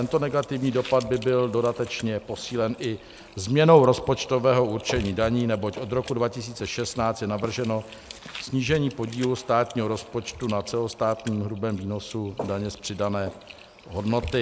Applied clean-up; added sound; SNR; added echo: none; Typing + Walk, footsteps; 17 dB; none.